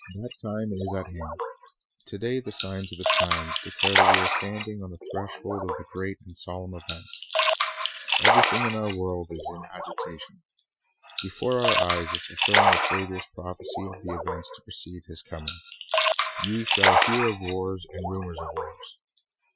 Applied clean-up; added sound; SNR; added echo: classical method Wiener filter.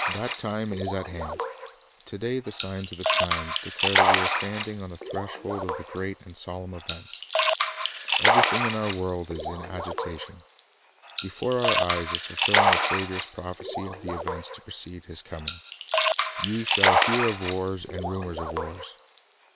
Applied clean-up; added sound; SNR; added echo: none; Splash, splatter; -5 dB; none.